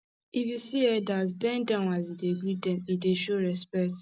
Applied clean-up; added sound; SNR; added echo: none; none; none; none.